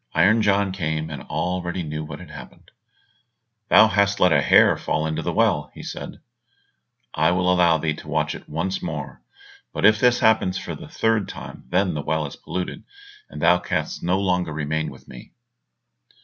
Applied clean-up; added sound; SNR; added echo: none; none; none; none.